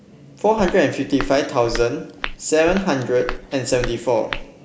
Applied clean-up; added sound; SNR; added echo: none; Walk, footsteps; 11 dB; none.